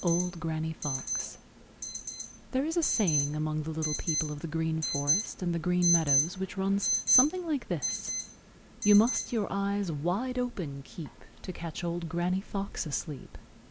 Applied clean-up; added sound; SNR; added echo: none; Alarm; 4 dB; none.